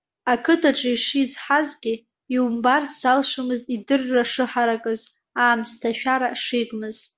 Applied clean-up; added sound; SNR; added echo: none; none; none; none.